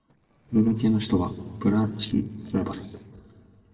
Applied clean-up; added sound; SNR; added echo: neural separator model SepFormer DNS4.